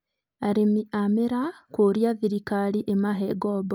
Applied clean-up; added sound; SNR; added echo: none; none; none; none.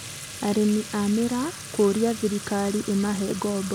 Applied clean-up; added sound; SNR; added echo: none; Fill (with liquid) / Trickle, dribble / Sink (filling or washing); 12 dB; none.